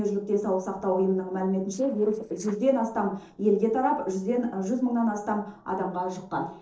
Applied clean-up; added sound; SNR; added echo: neural separator model SepFormer DNS4.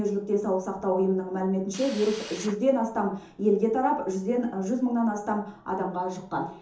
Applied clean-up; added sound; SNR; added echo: none; Drill; 16 dB; reverberation time 0.6 s.